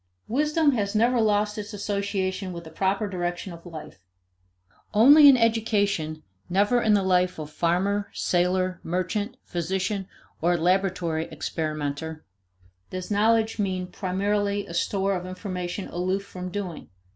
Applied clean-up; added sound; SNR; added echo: none; none; none; none.